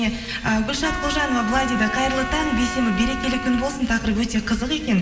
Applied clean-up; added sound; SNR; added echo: none; Trumpet; 8 dB; reverberation time 2.8 s.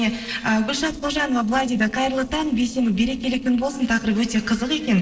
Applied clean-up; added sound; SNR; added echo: neural separator model SepFormer DNS4.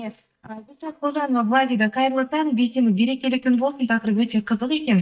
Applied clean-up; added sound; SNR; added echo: neural mask model DeepFilterNet 3.